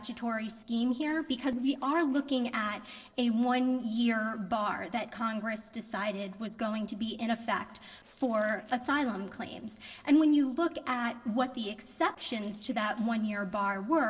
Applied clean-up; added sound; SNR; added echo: neural separator model SepFormer DNS4.